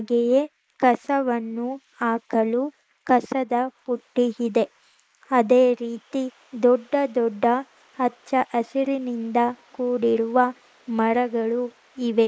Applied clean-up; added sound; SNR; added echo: neural mask model Resemble Enhance denoiser.